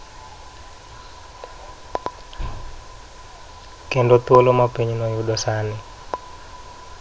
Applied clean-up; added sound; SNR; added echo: none; none; none; none.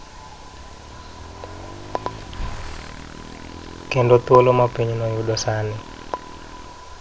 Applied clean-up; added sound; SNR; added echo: none; Motorcycle / Engine; 17 dB; none.